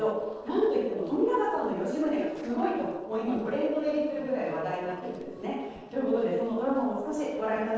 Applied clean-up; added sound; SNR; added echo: neural separator model SepFormer DNS4.